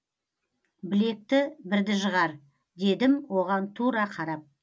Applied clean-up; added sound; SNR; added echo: none; none; none; none.